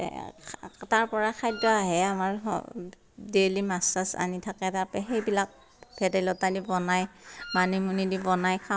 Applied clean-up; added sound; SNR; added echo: none; Wind instrument, woodwind instrument; 11 dB; none.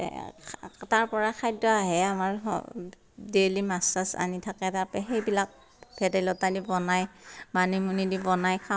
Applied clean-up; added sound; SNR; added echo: none; none; none; none.